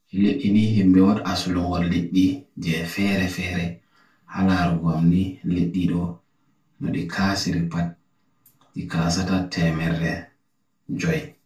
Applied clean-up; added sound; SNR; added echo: none; none; none; reverberation time 0.2 s.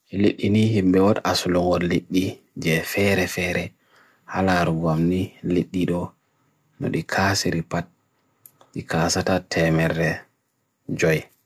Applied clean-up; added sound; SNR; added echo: none; none; none; none.